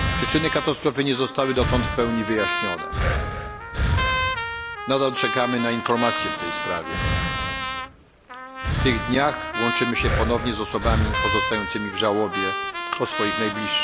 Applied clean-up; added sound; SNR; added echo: none; Breathing + Trumpet; 0 dB; none.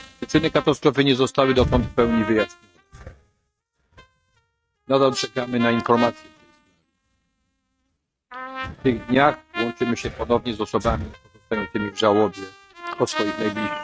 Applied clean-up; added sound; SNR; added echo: neural mask model RNNoise.